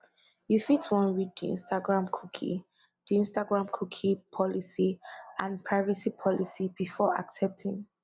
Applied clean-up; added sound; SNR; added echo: none; none; none; none.